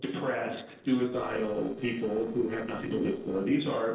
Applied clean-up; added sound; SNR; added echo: neural separator model SepFormer DNS4.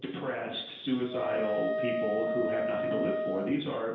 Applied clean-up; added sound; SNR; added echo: none; Wind instrument, woodwind instrument; 0 dB; reverberation time 0.5 s.